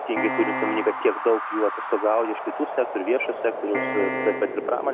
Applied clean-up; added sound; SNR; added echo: none; Piano + Wind; 4 dB; none.